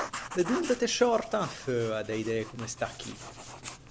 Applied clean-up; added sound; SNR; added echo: none; Writing; 11 dB; none.